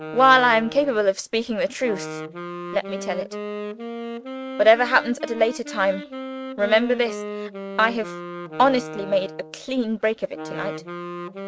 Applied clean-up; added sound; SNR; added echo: none; Wind instrument, woodwind instrument; 11 dB; none.